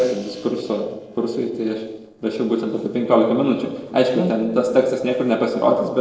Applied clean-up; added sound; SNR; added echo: neural separator model SepFormer DNS4.